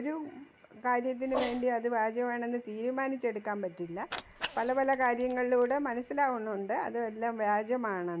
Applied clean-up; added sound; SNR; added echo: none; Cat; 15 dB; none.